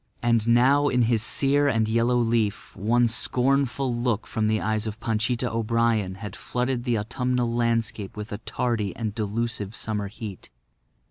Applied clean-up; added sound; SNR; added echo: none; none; none; none.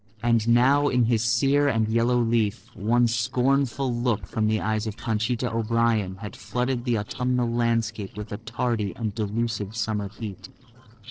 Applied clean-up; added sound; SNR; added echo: neural separator model SepFormer DNS4.